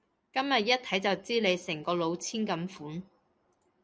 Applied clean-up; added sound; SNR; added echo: none; none; none; none.